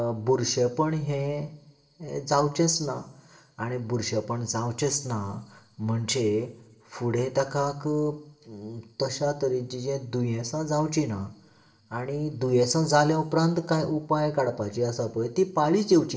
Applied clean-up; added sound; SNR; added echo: none; none; none; reverberation time 0.5 s.